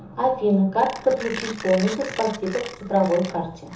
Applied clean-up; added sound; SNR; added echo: none; Mechanisms; 15 dB; reverberation time 0.8 s.